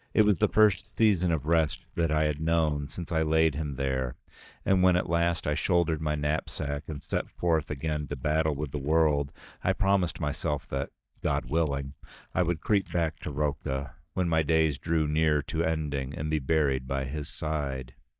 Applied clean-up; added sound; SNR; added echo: neural mask model DeepFilterNet 3.